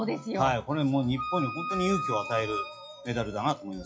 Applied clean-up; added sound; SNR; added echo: classical method WPE with log-MMSE.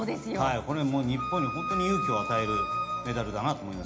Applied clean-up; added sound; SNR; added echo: none; Wind instrument, woodwind instrument; 2 dB; reverberation time 0.4 s.